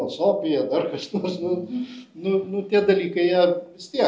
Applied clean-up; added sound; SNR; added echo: none; none; none; none.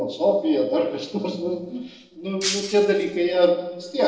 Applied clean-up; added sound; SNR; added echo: neural separator model SepFormer DNS4.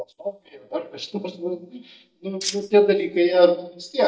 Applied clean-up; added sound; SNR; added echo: neural mask model DeepFilterNet 3.